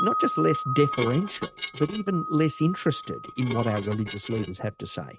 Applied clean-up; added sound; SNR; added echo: neural mask model RNNoise.